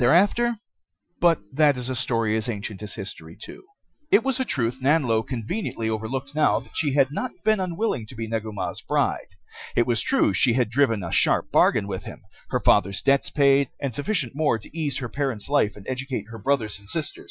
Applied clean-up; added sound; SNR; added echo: classical method Wiener filter.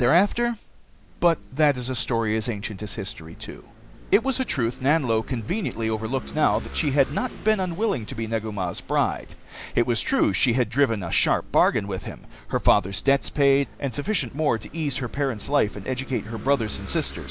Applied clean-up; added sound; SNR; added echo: none; Engine / Vehicle; 18 dB; none.